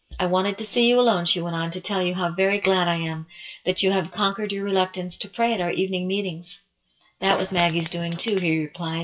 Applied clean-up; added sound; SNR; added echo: classical method WPE with log-MMSE.